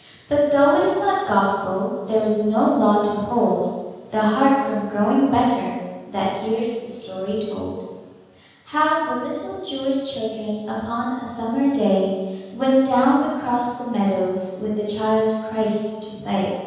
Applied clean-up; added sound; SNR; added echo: none; none; none; reverberation time 1.2 s.